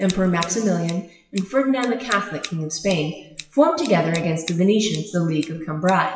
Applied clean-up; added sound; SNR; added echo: classical method WPE with log-MMSE.